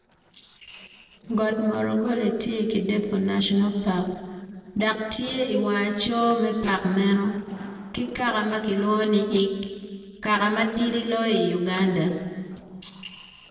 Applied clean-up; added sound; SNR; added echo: neural separator model SepFormer DNS4.